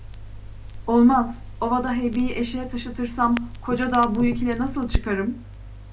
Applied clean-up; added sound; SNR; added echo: none; Crackle; 9 dB; reverberation time 0.2 s.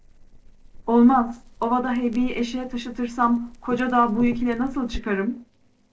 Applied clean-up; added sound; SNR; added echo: neural separator model SepFormer DNS4.